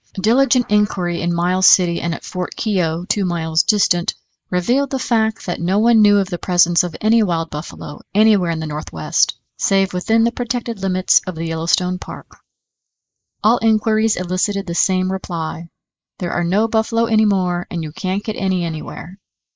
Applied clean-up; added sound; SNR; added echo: neural mask model Resemble Enhance denoiser.